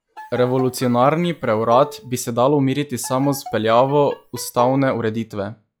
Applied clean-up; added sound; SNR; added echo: classical method log-MMSE.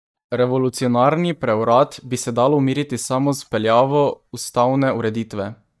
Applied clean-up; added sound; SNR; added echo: neural mask model DeepFilterNet 3.